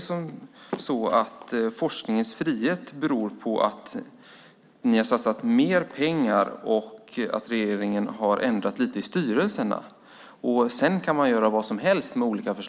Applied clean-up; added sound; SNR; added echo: none; none; none; none.